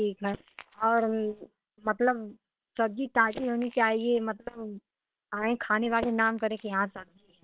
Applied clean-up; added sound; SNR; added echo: neural separator model SepFormer WHAM!.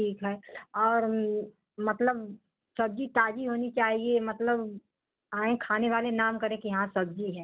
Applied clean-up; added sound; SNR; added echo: none; none; none; none.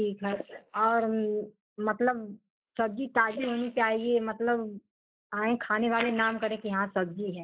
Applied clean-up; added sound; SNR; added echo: neural mask model Resemble Enhance denoiser.